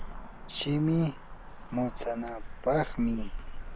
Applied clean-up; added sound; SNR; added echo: none; Cricket / Motor vehicle (road); 7 dB; none.